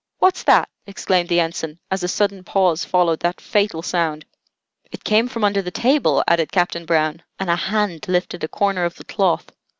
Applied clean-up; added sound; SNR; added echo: none; none; none; none.